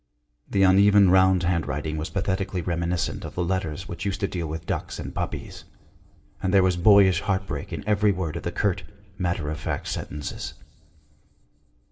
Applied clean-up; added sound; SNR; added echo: none; none; none; reverberation time 0.3 s.